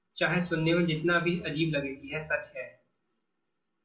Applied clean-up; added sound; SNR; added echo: neural separator model SepFormer DNS4.